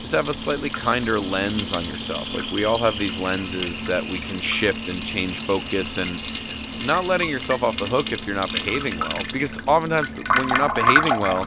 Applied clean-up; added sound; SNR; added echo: none; Liquid; 0 dB; none.